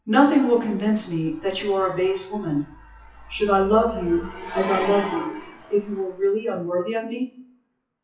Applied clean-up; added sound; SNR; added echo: classical method WPE with log-MMSE.